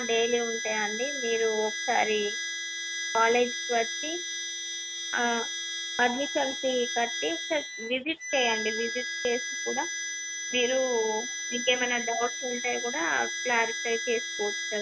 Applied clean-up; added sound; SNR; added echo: none; Harmonica; 4 dB; none.